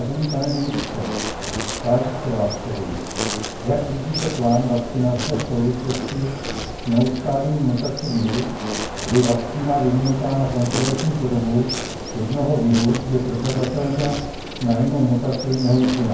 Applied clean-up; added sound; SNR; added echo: none; Insect; 7 dB; reverberation time 0.9 s.